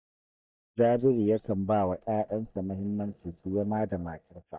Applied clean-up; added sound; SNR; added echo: neural mask model DeepFilterNet 3.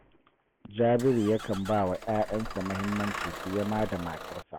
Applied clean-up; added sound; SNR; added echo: none; Engine starting / Bus; 9 dB; none.